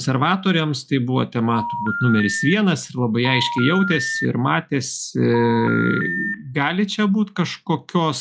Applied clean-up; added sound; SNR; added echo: classical method log-MMSE.